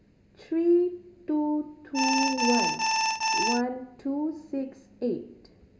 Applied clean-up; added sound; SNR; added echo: none; Alarm; -3 dB; reverberation time 2.1 s.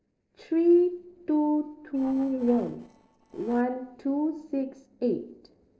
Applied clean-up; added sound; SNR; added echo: neural separator model SepFormer DNS4.